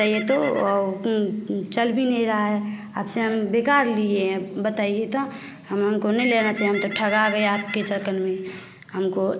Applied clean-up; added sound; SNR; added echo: none; Bird; 15 dB; none.